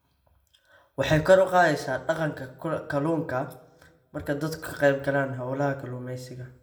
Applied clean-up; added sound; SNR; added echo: none; none; none; reverberation time 0.4 s.